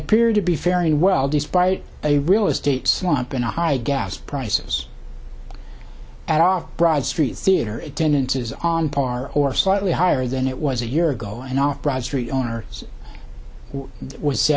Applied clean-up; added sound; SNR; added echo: none; none; none; none.